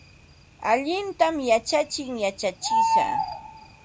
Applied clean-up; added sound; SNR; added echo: none; Bird; 3 dB; none.